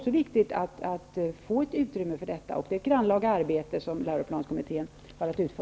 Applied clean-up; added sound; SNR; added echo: none; none; none; none.